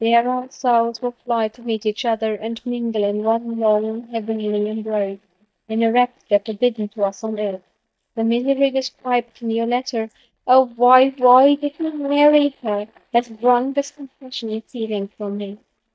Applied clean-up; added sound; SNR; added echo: neural mask model DeepFilterNet 3.